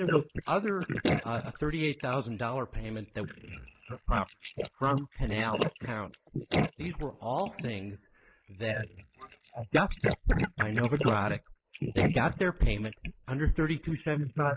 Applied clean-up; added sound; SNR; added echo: neural mask model Resemble Enhance denoiser.